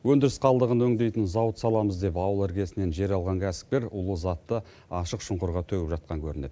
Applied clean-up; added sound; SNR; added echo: none; none; none; none.